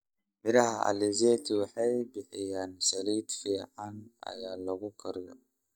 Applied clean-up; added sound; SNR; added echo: neural mask model DeepFilterNet 3.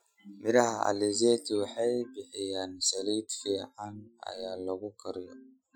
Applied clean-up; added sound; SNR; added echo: classical method Wiener filter.